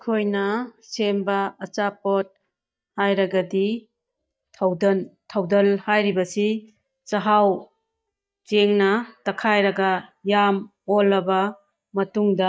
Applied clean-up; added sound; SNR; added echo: neural mask model DeepFilterNet 3.